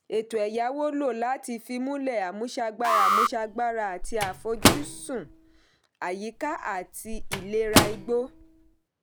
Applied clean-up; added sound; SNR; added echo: none; Microwave oven + Alarm; -3 dB; none.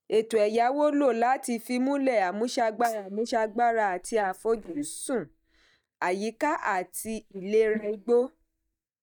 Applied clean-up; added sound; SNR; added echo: neural mask model DeepFilterNet 3.